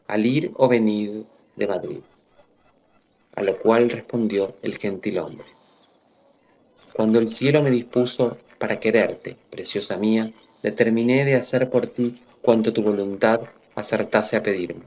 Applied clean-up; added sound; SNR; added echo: neural separator model SepFormer DNS4.